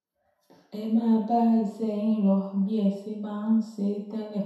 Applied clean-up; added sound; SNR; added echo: none; none; none; reverberation time 0.7 s.